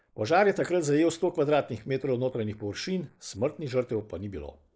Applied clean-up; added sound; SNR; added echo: neural mask model Resemble Enhance denoiser.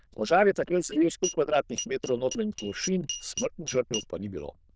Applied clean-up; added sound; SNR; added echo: neural diffusion model UNIVERSE++.